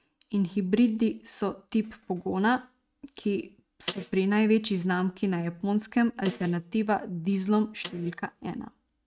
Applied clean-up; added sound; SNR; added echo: neural mask model RNNoise.